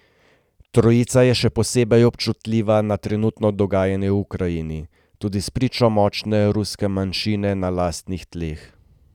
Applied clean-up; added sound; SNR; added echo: none; none; none; none.